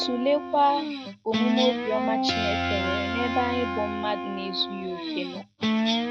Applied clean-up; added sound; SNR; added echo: none; Guitar; 0 dB; none.